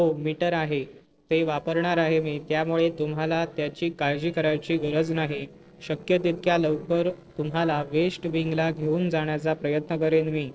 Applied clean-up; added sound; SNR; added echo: neural separator model SepFormer DNS4.